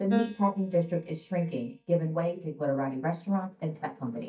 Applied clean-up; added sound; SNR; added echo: neural mask model DeepFilterNet 3.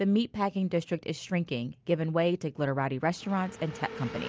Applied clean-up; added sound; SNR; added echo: none; none; none; none.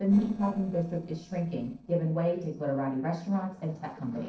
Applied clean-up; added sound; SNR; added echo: neural separator model SepFormer DNS4.